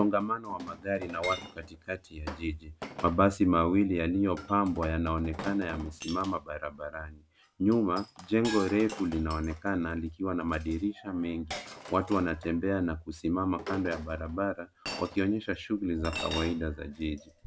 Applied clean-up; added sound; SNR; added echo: none; Chink, clink; 14 dB; none.